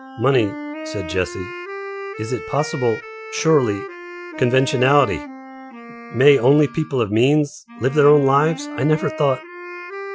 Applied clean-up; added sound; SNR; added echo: classical method Wiener filter.